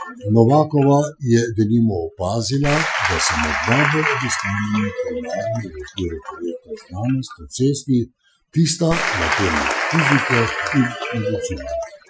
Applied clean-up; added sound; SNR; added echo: classical method Wiener filter.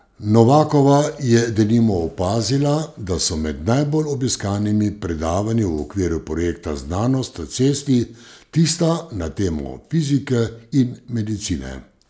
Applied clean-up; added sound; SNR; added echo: none; none; none; none.